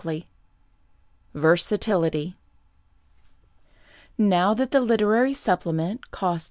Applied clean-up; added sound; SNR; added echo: none; none; none; none.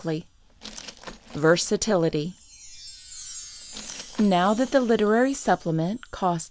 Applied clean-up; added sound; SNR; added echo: none; Chime + Glass; 18 dB; none.